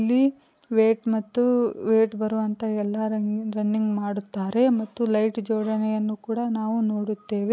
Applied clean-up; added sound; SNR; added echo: none; none; none; none.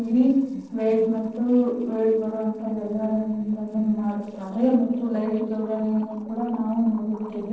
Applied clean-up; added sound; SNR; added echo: neural separator model SepFormer DNS4.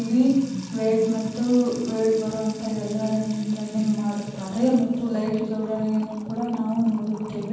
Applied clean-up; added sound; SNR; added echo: none; Trickle, dribble / Water tap, faucet / Music; 13 dB; reverberation time 1.2 s.